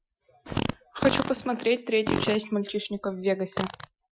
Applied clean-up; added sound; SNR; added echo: classical method Wiener filter.